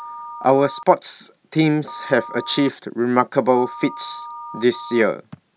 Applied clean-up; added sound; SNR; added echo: none; Telephone; 16 dB; none.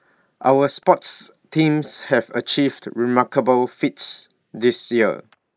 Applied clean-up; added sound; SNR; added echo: neural mask model Resemble Enhance denoiser.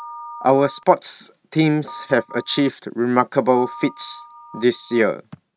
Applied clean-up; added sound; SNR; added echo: neural mask model RNNoise.